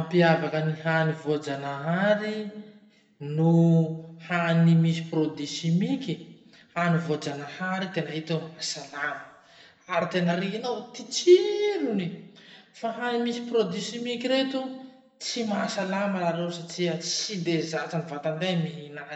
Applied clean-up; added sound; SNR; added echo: none; none; none; reverberation time 0.8 s.